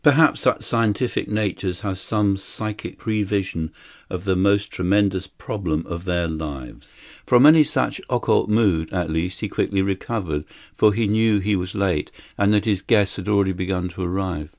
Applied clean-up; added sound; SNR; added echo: none; none; none; none.